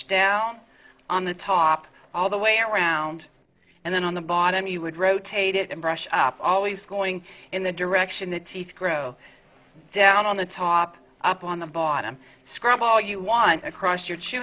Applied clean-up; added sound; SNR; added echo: neural separator model SepFormer DNS4.